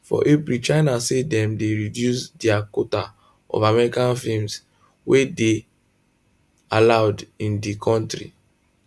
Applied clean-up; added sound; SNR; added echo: none; none; none; none.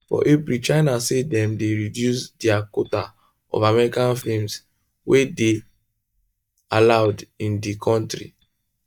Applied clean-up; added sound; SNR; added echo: neural mask model DeepFilterNet 3.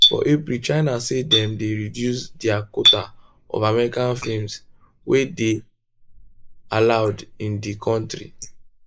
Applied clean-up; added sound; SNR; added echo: neural mask model Resemble Enhance denoiser.